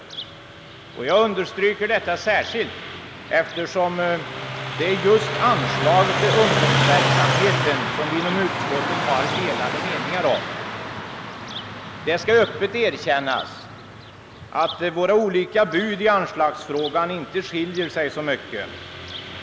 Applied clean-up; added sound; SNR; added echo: none; Car passing by; 4 dB; none.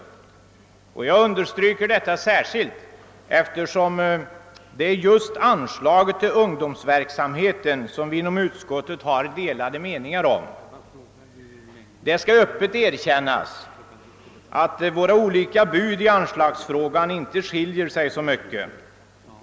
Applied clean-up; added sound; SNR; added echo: none; none; none; none.